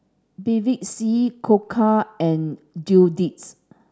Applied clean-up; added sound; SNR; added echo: none; none; none; none.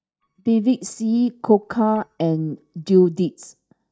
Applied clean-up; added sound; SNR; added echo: neural mask model DeepFilterNet 3.